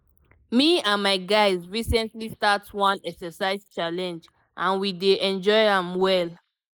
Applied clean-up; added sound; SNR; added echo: neural mask model Resemble Enhance denoiser.